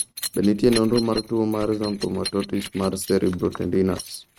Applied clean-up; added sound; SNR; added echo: neural mask model RNNoise.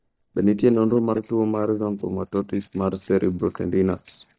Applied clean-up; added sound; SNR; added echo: neural mask model DeepFilterNet 3.